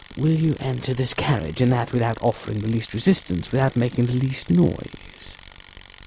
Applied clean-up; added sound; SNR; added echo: none; Tools; 20 dB; none.